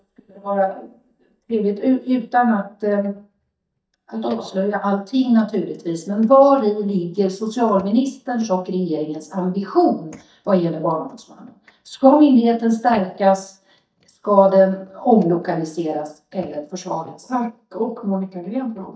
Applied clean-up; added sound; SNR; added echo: neural mask model DeepFilterNet 3.